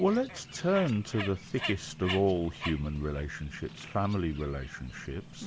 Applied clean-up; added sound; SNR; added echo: none; Bird; 12 dB; none.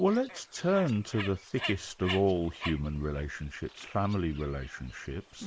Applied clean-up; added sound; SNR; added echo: neural mask model Resemble Enhance denoiser.